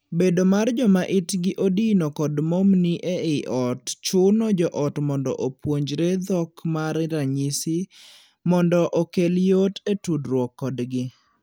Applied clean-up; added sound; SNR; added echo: none; none; none; none.